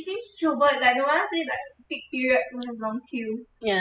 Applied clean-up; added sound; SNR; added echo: classical method spectral subtraction.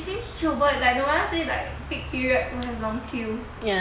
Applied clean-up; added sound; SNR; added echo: none; Engine; 15 dB; none.